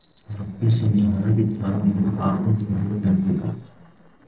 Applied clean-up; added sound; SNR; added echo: neural separator model SepFormer DNS4.